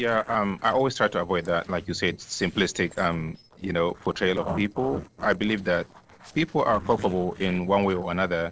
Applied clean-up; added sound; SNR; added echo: neural separator model SepFormer DNS4.